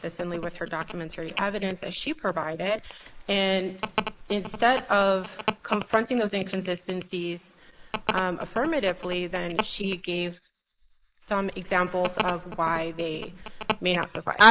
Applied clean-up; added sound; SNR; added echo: neural mask model Resemble Enhance denoiser.